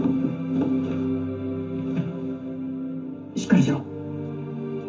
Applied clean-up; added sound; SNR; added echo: none; none; none; reverberation time 0.3 s.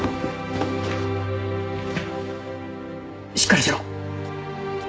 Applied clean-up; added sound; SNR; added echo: none; none; none; none.